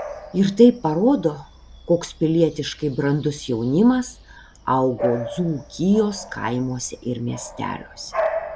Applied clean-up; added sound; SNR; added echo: none; Bark / Bird vocalization, bird call, bird song; 12 dB; none.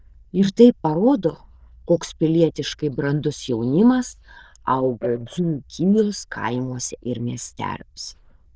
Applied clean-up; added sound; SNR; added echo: neural diffusion model UNIVERSE++.